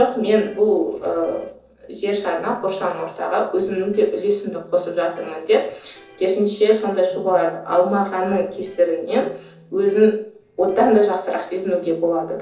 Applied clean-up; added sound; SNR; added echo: neural separator model SepFormer DNS4.